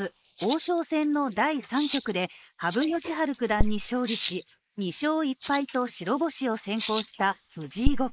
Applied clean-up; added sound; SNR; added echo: neural mask model Resemble Enhance denoiser.